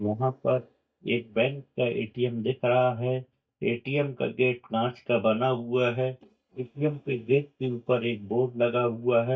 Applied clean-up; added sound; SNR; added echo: neural mask model DeepFilterNet 3.